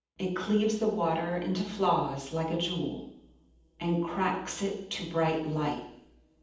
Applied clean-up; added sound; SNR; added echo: none; none; none; reverberation time 0.8 s.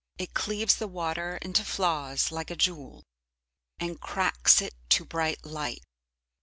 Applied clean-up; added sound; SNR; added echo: none; none; none; none.